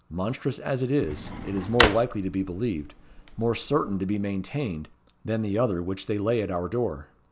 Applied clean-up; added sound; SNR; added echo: none; Drawer open or close; 3 dB; none.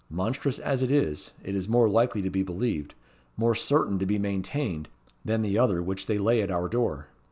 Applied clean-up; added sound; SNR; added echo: none; none; none; none.